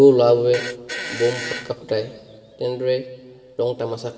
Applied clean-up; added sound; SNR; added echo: none; Fart; 12 dB; reverberation time 1.6 s.